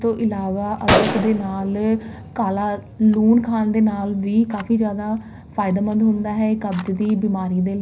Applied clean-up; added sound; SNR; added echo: none; Gunshot, gunfire; 9 dB; reverberation time 0.4 s.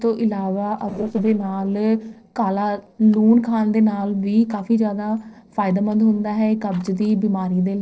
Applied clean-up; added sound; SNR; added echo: neural separator model SepFormer DNS4.